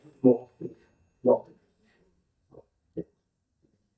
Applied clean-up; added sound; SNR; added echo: neural mask model DeepFilterNet 3.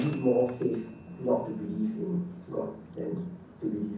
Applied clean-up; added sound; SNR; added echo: none; Mechanisms; 16 dB; reverberation time 0.6 s.